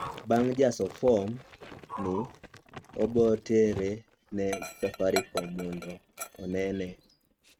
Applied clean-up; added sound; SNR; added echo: neural mask model RNNoise.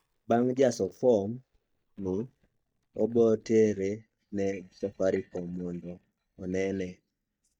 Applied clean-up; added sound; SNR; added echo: neural mask model DeepFilterNet 3.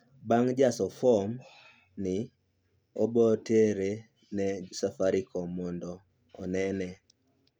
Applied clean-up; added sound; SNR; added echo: none; none; none; none.